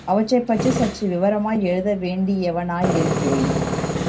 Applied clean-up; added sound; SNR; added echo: none; Tools; 4 dB; reverberation time 0.2 s.